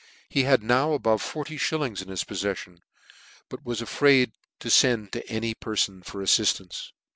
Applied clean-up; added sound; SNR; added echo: none; none; none; none.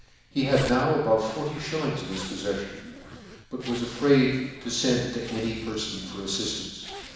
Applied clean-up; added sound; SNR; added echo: none; Zipper (clothing); 16 dB; reverberation time 1.1 s.